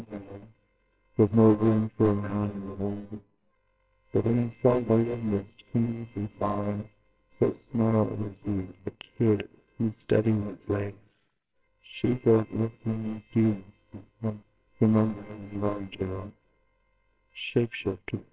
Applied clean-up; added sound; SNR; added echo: neural separator model SepFormer WHAMR!.